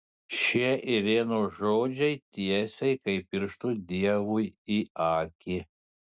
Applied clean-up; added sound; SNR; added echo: none; none; none; none.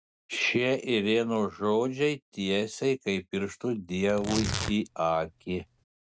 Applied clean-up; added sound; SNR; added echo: none; Tearing; 8 dB; none.